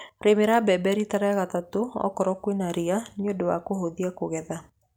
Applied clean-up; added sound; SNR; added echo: none; none; none; none.